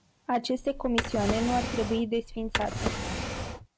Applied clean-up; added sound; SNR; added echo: none; Drawer open or close; 3 dB; none.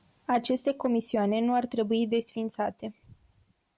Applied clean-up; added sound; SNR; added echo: none; none; none; none.